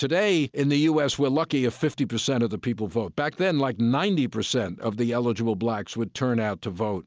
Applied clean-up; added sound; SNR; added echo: none; none; none; none.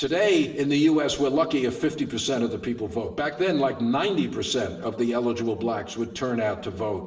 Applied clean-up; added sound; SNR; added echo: none; none; none; reverberation time 0.8 s.